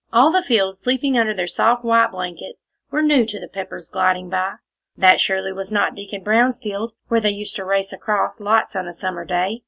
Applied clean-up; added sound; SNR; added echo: none; none; none; none.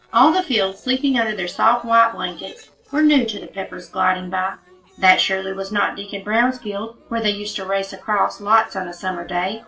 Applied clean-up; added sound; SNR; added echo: neural separator model SepFormer DNS4.